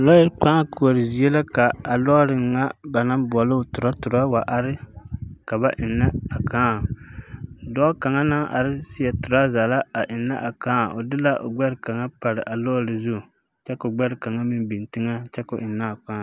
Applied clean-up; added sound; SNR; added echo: none; none; none; none.